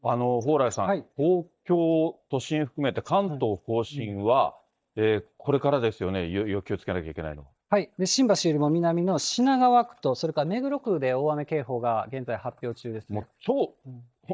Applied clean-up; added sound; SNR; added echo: neural mask model DeepFilterNet 3.